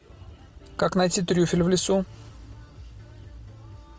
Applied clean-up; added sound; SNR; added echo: none; none; none; none.